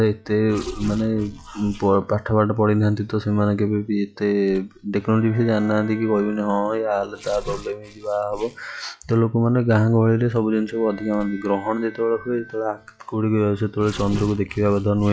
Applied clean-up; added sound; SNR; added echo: classical method log-MMSE.